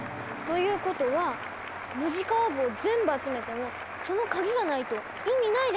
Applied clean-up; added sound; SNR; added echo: none; Applause; 9 dB; none.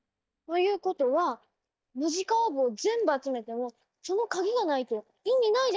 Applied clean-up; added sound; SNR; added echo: neural mask model DeepFilterNet 3.